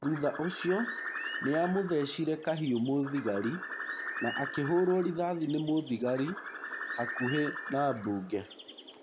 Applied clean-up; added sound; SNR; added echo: none; Bird; 8 dB; none.